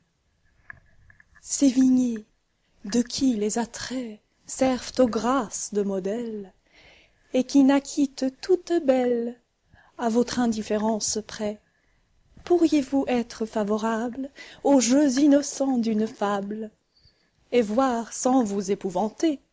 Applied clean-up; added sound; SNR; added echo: none; none; none; none.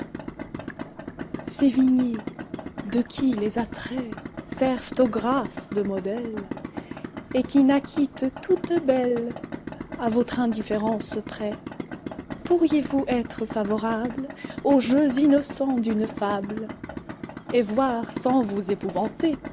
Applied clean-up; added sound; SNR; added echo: none; Idling; 11 dB; none.